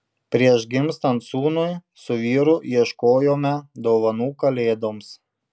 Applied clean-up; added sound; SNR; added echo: none; none; none; none.